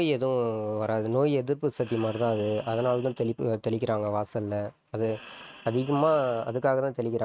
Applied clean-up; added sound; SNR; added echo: neural mask model RNNoise.